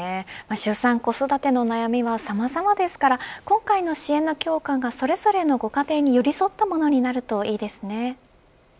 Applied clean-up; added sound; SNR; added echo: none; none; none; none.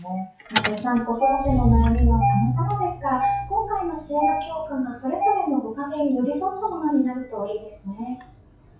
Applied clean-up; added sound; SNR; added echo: classical method WPE with log-MMSE.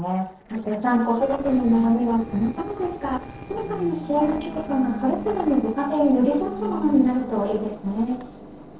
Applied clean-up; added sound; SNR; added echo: neural separator model SepFormer DNS4.